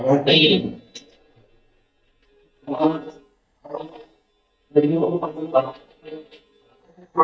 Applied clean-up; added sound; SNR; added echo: neural mask model DeepFilterNet 3.